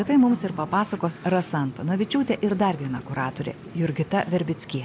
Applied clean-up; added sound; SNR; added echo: none; none; none; none.